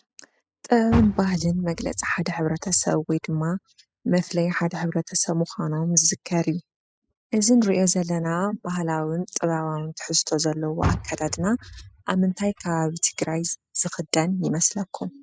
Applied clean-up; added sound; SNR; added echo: classical method spectral subtraction.